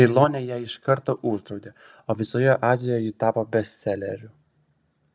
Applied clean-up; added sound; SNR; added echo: none; none; none; none.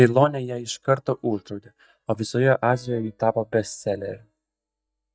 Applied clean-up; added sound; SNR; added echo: neural mask model DeepFilterNet 3.